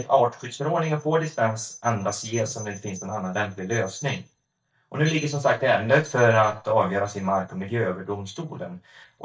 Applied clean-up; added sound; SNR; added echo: neural mask model DeepFilterNet 3.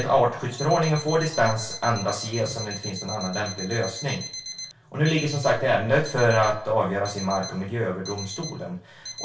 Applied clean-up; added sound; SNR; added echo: none; Alarm; 13 dB; reverberation time 0.2 s.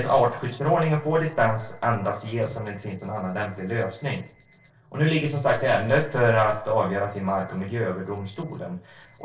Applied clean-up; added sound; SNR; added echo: neural separator model SepFormer DNS4.